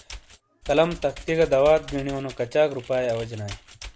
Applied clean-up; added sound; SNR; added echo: none; Computer keyboard; 17 dB; none.